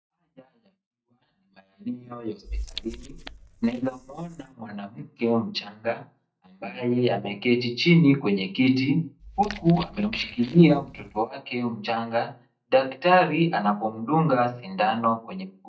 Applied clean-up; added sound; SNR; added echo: neural mask model DeepFilterNet 3.